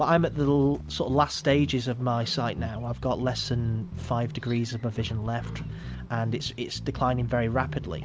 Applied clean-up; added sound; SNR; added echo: none; Bird + Bass guitar; 10 dB; none.